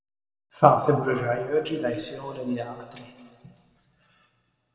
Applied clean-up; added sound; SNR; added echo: none; none; none; reverberation time 2.0 s.